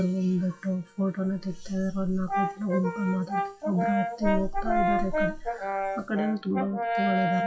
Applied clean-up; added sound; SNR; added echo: classical method WPE with log-MMSE.